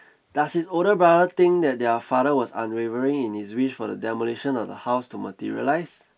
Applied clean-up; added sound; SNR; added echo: none; none; none; none.